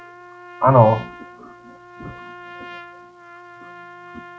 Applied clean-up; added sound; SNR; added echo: none; Trumpet; 16 dB; none.